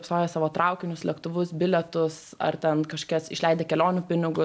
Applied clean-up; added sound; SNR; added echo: none; none; none; none.